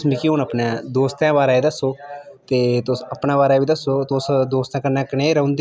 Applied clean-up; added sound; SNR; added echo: none; none; none; none.